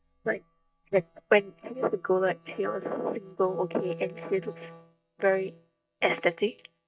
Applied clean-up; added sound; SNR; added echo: neural mask model DeepFilterNet 3.